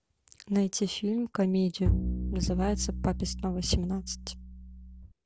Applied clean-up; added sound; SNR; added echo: none; Bowed string instrument; 2 dB; none.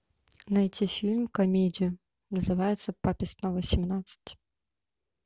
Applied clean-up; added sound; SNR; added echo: none; none; none; none.